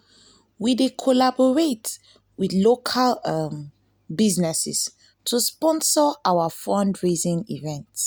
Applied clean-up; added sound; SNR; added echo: none; none; none; none.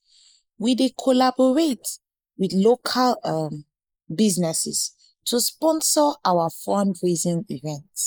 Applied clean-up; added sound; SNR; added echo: neural mask model Resemble Enhance denoiser.